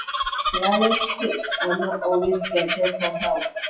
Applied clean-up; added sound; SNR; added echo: classical method WPE with log-MMSE.